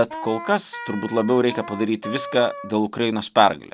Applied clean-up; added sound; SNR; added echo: none; Wind instrument, woodwind instrument; 13 dB; none.